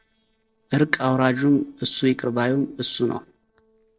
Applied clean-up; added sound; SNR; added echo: neural separator model SepFormer DNS4.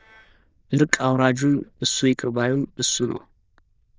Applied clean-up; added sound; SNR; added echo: neural diffusion model UNIVERSE++.